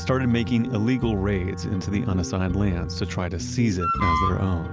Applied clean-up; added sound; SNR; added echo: none; Wind instrument, woodwind instrument; 9 dB; none.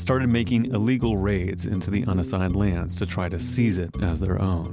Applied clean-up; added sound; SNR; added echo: none; none; none; none.